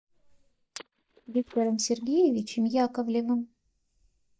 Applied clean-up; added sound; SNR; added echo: neural mask model DeepFilterNet 3.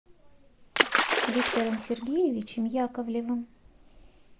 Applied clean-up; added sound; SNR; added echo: none; Splash, splatter; -1 dB; none.